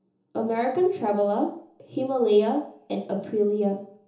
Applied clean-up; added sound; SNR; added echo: none; none; none; reverberation time 0.6 s.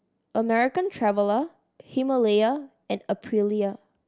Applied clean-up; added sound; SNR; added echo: none; none; none; none.